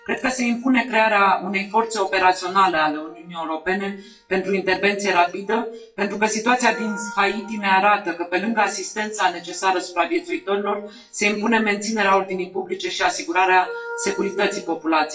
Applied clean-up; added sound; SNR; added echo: classical method WPE with log-MMSE.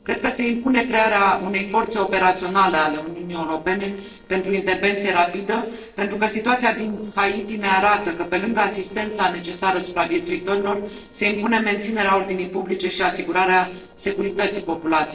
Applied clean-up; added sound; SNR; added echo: neural separator model SepFormer DNS4.